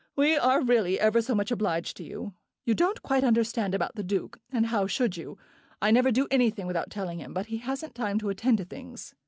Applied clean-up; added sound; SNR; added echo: none; none; none; none.